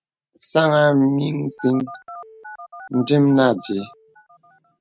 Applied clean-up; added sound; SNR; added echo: neural mask model RNNoise.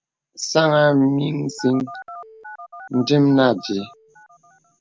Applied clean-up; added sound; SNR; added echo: none; Telephone; 19 dB; none.